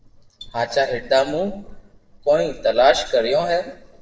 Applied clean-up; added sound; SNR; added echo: neural separator model SepFormer DNS4.